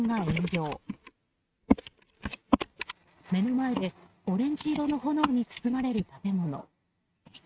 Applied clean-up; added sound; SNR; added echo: neural mask model RNNoise.